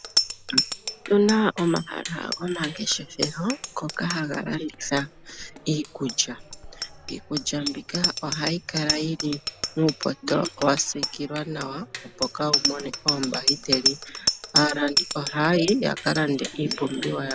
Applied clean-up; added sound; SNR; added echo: none; Bicycle bell; 4 dB; none.